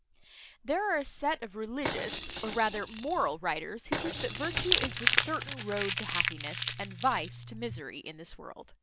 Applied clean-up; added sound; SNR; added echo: none; Rattle / Rattle (instrument) + Crumpling, crinkling; -4 dB; none.